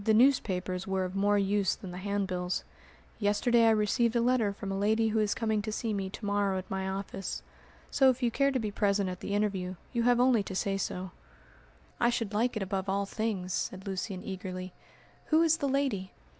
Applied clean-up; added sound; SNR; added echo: none; none; none; none.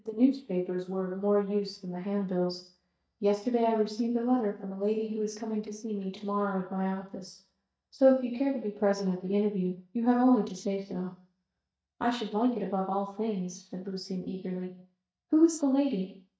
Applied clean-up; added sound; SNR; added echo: neural mask model DeepFilterNet 3.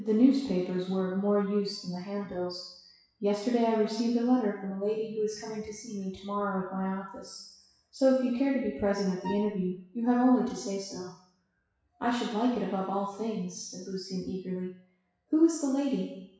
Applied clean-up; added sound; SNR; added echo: classical method WPE with log-MMSE.